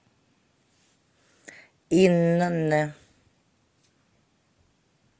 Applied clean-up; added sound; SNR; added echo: none; none; none; none.